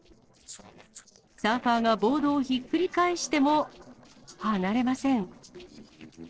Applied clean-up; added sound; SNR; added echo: neural separator model SepFormer DNS4.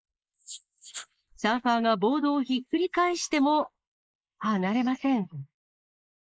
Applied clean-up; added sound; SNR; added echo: neural mask model Resemble Enhance denoiser.